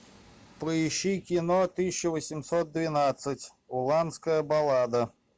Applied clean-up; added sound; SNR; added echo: none; none; none; none.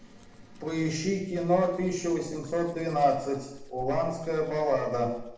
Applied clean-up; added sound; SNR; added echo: none; Domestic sounds, home sounds; 18 dB; reverberation time 0.8 s.